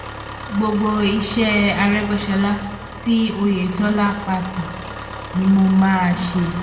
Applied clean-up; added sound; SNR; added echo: none; Engine; 12 dB; reverberation time 1.4 s.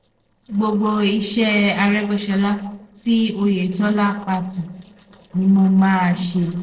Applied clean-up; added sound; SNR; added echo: neural separator model SepFormer DNS4.